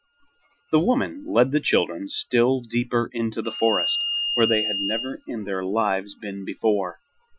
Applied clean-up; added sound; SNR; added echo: classical method Wiener filter.